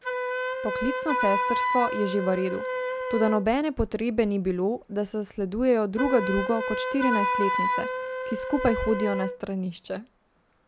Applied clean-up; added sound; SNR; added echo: none; Wind instrument, woodwind instrument; 3 dB; none.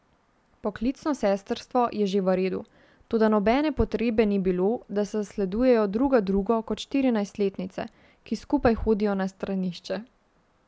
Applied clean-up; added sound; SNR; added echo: none; none; none; none.